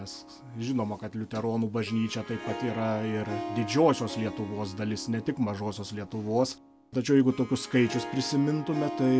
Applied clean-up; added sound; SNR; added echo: none; Harp; 12 dB; none.